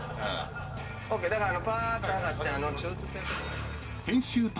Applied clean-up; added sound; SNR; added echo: none; Motorcycle; 7 dB; reverberation time 0.2 s.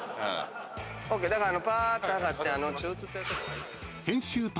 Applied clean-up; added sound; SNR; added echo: none; none; none; none.